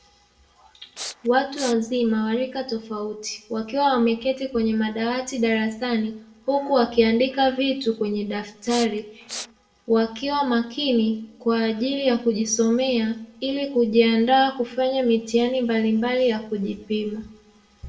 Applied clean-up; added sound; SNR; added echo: none; Respiratory sounds; 13 dB; reverberation time 0.5 s.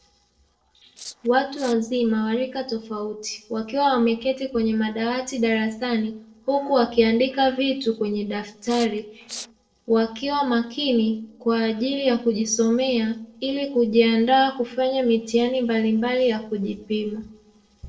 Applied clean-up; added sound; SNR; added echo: neural separator model SepFormer DNS4.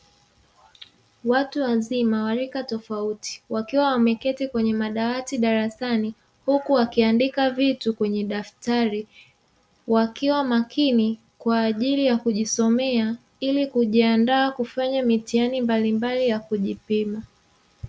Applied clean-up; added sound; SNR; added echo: none; none; none; none.